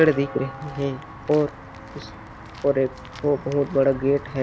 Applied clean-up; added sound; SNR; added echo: none; Walk, footsteps / Bell; 15 dB; reverberation time 0.5 s.